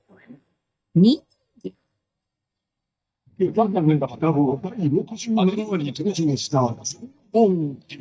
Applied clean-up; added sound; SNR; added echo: neural mask model DeepFilterNet 3.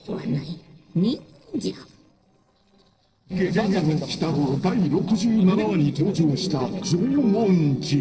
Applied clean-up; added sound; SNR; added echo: neural separator model SepFormer DNS4.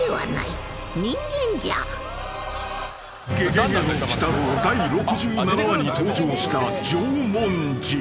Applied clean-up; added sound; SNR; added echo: none; none; none; none.